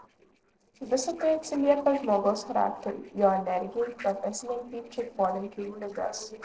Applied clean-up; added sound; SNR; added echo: neural separator model SepFormer DNS4.